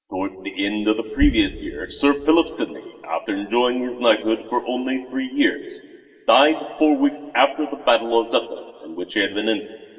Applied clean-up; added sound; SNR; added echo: none; none; none; reverberation time 1.7 s.